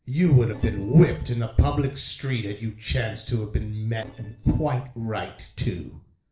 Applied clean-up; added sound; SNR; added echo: neural separator model SepFormer DNS4.